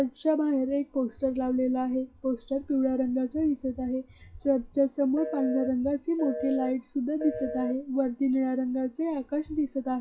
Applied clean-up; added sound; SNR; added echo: classical method WPE with log-MMSE.